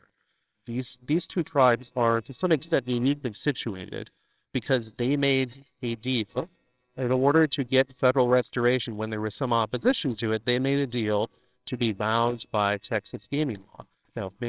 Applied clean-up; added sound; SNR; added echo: neural separator model SepFormer WHAMR!.